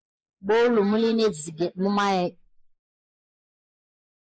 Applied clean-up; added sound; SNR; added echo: neural mask model Resemble Enhance denoiser.